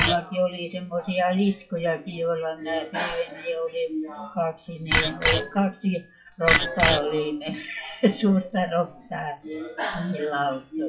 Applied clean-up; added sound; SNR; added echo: classical method WPE with log-MMSE.